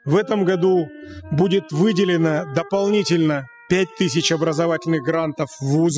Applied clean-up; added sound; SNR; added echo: classical method spectral subtraction.